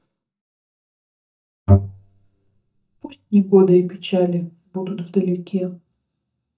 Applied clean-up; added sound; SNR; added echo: neural mask model DeepFilterNet 3.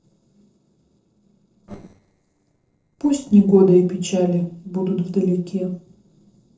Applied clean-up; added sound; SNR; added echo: neural separator model SepFormer DNS4.